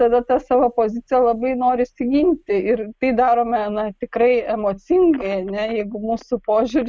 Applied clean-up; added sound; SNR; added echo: none; none; none; none.